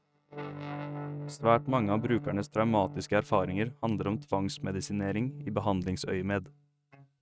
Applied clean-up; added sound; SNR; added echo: neural mask model RNNoise.